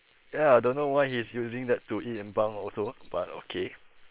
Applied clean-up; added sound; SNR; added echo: neural separator model SepFormer WHAM!.